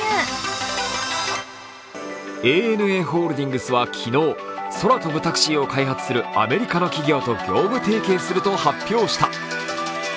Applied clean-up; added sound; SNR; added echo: none; none; none; none.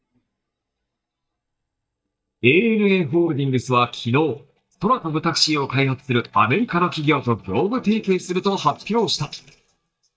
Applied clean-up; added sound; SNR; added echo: neural mask model DeepFilterNet 3.